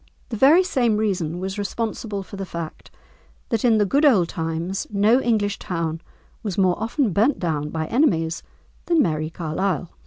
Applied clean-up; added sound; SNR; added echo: none; none; none; none.